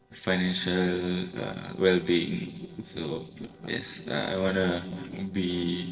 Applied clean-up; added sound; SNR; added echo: neural separator model SepFormer DNS4.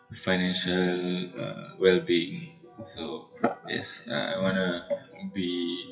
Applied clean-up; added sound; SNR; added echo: classical method WPE with log-MMSE.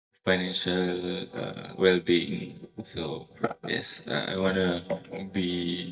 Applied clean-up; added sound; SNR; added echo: neural mask model DeepFilterNet 3.